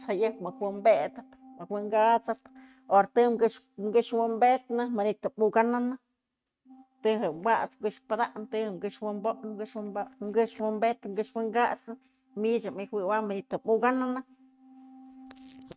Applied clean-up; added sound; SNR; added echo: neural mask model RNNoise.